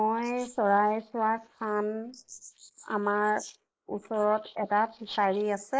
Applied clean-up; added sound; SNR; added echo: neural mask model Resemble Enhance denoiser.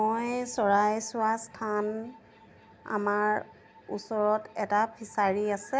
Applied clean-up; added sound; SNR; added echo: none; none; none; none.